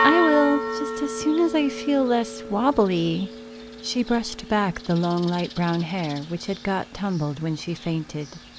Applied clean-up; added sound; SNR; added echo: none; Church bell; 7 dB; none.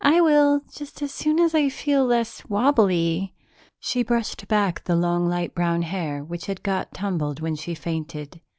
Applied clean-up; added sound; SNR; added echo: none; none; none; none.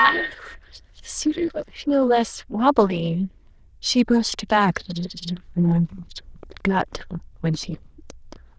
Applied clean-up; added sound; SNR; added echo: neural diffusion model UNIVERSE++.